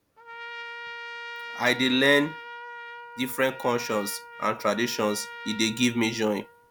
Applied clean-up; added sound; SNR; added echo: none; Trumpet; 13 dB; none.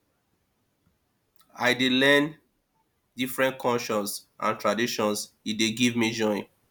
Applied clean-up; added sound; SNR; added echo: none; none; none; none.